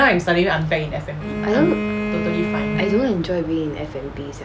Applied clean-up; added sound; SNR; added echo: none; Bowed string instrument; 5 dB; none.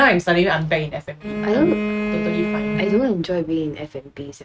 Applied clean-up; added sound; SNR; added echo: neural mask model RNNoise.